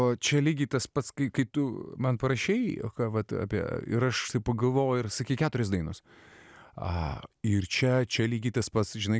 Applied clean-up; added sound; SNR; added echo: none; none; none; none.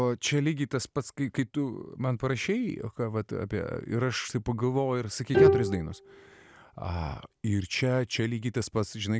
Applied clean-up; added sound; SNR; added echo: none; Bowed string instrument; -1 dB; none.